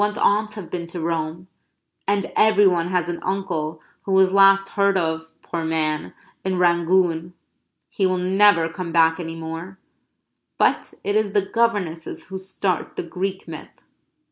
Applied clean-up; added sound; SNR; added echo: none; none; none; none.